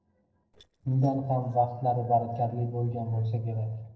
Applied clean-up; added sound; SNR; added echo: neural separator model SepFormer DNS4.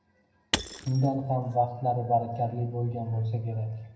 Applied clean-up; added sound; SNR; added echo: none; Shatter / Crushing; 8 dB; reverberation time 0.8 s.